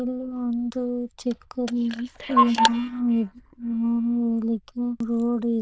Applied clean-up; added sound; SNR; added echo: neural diffusion model UNIVERSE++.